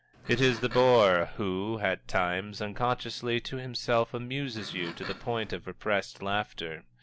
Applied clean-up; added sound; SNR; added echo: none; Livestock, farm animals, working animals; 15 dB; none.